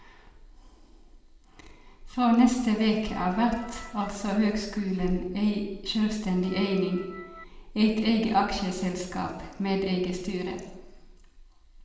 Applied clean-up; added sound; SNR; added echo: none; Organ; 19 dB; reverberation time 1.0 s.